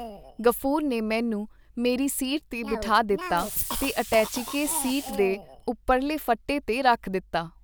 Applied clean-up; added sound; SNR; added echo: none; Cough; 12 dB; none.